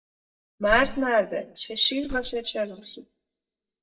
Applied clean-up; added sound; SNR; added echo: neural mask model DeepFilterNet 3.